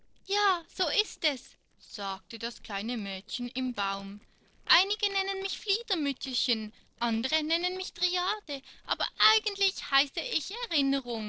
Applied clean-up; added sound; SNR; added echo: neural separator model SepFormer DNS4.